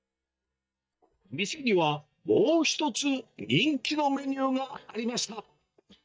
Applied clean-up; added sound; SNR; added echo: neural mask model DeepFilterNet 3.